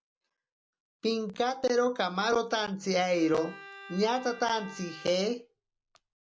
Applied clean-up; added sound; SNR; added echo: none; Bowed string instrument; 19 dB; none.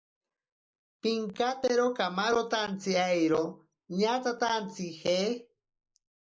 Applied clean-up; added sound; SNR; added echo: neural mask model Resemble Enhance denoiser.